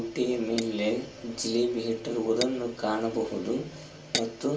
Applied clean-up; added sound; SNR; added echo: none; Tap / Glass; 12 dB; reverberation time 0.3 s.